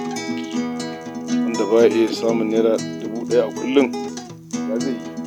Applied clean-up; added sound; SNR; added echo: none; Acoustic guitar; 4 dB; none.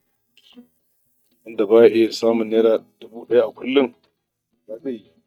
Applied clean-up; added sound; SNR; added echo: neural mask model DeepFilterNet 3.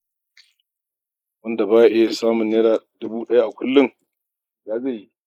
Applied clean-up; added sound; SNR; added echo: neural mask model Resemble Enhance denoiser.